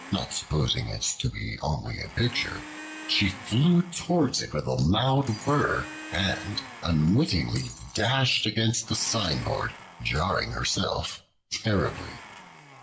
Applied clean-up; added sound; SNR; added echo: none; Shatter + Domestic sounds, home sounds; 17 dB; none.